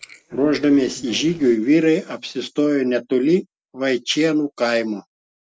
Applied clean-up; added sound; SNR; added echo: neural mask model Resemble Enhance denoiser.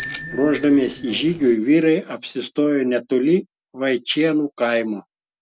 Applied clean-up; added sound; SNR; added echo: none; Bicycle bell; 13 dB; none.